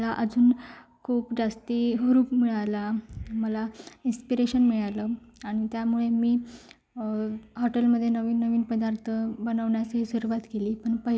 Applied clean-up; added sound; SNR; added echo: none; none; none; none.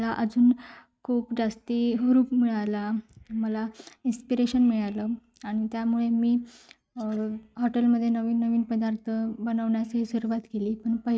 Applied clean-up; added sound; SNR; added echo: neural mask model RNNoise.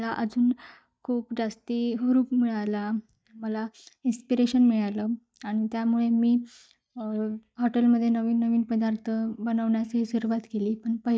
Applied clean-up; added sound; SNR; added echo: neural mask model DeepFilterNet 3.